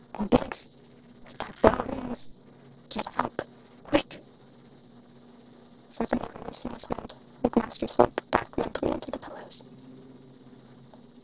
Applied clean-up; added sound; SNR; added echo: neural separator model SepFormer DNS4.